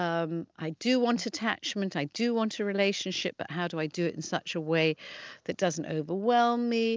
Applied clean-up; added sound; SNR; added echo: none; none; none; none.